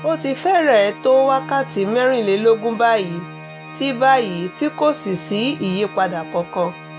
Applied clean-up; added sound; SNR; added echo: none; Organ; 16 dB; none.